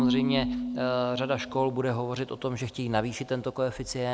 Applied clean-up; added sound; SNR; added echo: none; Marimba, xylophone / Wood; 4 dB; none.